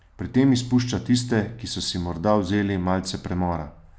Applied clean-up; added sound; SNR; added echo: none; none; none; none.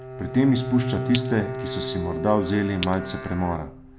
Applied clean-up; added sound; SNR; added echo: none; Bowed string instrument + Glass; 6 dB; none.